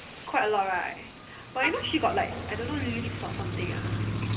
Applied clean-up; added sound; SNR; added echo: none; Motor vehicle (road); 3 dB; reverberation time 0.3 s.